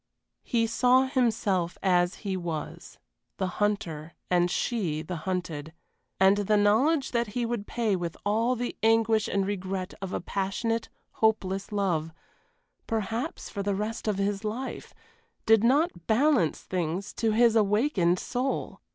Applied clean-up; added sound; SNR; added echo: none; none; none; none.